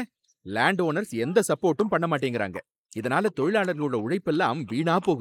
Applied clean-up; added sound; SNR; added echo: neural mask model Resemble Enhance denoiser.